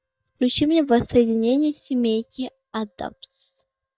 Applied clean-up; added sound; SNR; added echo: neural mask model DeepFilterNet 3.